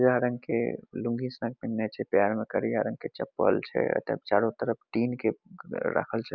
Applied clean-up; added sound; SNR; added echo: none; none; none; none.